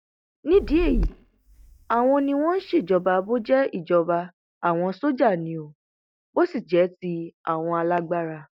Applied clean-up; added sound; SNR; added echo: neural mask model DeepFilterNet 3.